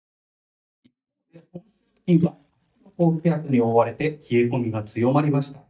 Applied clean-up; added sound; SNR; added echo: neural mask model DeepFilterNet 3.